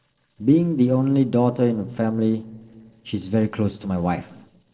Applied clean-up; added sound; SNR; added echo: neural separator model SepFormer DNS4.